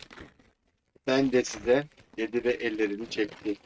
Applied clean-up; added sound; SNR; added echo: neural mask model RNNoise.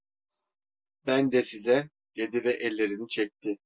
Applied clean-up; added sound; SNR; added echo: none; none; none; none.